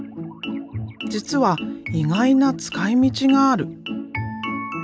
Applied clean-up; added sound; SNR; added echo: none; none; none; none.